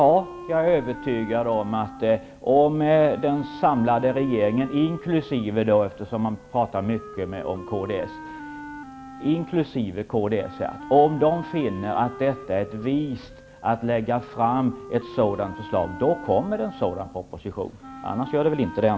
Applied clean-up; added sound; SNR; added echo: none; Wind instrument, woodwind instrument; 16 dB; none.